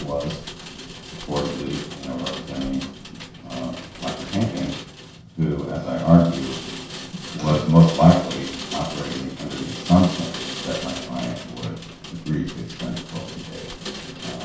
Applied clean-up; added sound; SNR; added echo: none; Rain; 12 dB; reverberation time 0.6 s.